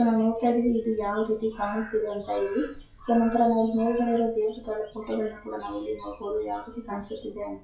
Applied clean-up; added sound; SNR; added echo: classical method WPE with log-MMSE.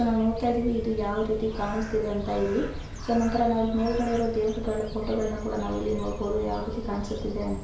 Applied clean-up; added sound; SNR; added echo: none; Bird; 8 dB; reverberation time 0.6 s.